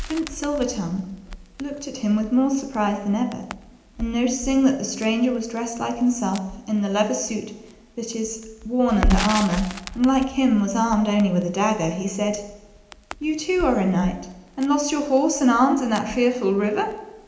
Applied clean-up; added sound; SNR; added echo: none; Crackle; 12 dB; reverberation time 0.8 s.